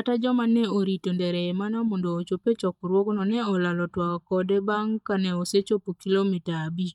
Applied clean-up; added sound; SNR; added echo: neural mask model DeepFilterNet 3.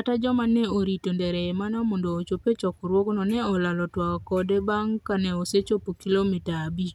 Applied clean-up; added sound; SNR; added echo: none; none; none; none.